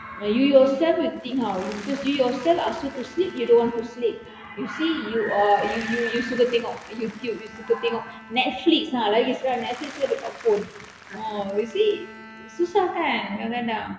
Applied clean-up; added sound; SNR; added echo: none; Bowed string instrument + Applause / Crowd; 20 dB; none.